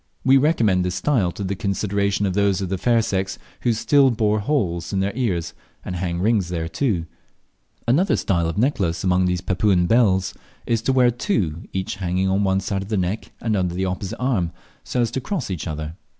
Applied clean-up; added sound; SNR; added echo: none; none; none; none.